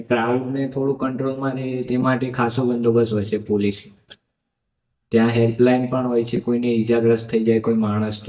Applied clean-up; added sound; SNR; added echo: neural mask model DeepFilterNet 3.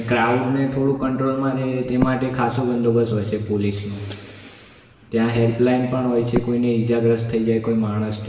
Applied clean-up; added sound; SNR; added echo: none; Breathing; 15 dB; reverberation time 1.4 s.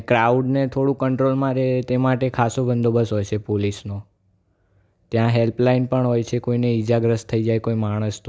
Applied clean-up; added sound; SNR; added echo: none; none; none; none.